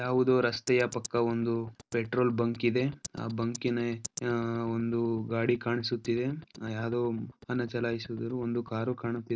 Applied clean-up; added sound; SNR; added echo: neural mask model DeepFilterNet 3.